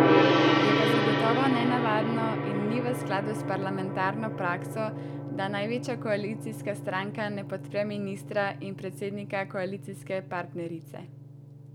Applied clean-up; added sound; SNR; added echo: none; Gong; -3 dB; none.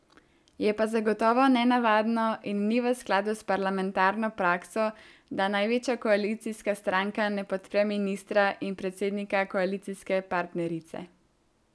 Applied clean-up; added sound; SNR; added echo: none; none; none; none.